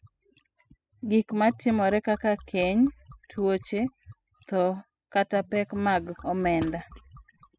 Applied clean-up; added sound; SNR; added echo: classical method spectral subtraction.